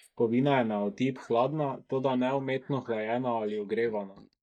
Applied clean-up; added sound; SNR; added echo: neural mask model DeepFilterNet 3.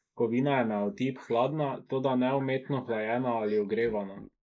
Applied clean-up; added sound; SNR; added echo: neural mask model Resemble Enhance denoiser.